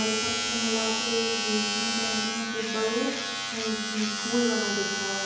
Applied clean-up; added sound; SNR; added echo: none; Domestic sounds, home sounds; -1 dB; reverberation time 1.0 s.